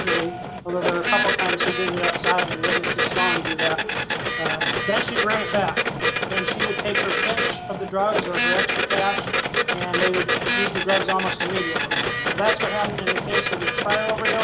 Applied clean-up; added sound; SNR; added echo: none; Printer; -4 dB; none.